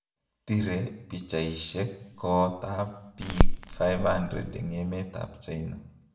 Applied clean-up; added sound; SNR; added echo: none; Crackle; -4 dB; reverberation time 0.6 s.